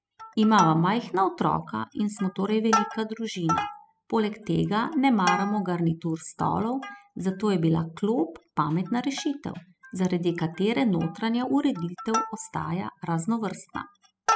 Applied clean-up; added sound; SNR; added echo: classical method spectral subtraction.